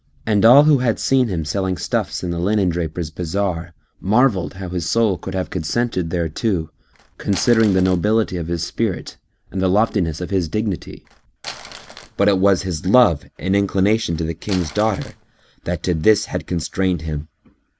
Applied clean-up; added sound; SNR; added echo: none; Crumpling, crinkling; 18 dB; none.